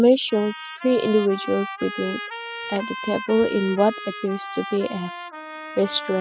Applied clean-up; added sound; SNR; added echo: classical method spectral subtraction.